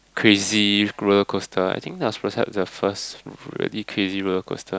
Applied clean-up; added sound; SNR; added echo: none; none; none; none.